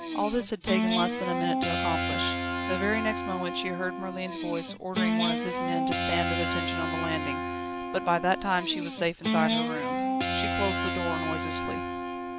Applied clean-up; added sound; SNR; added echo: none; Guitar; -2 dB; none.